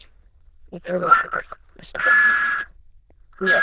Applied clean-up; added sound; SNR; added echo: neural diffusion model UNIVERSE++.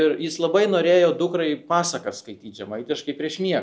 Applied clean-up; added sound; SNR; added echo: none; none; none; none.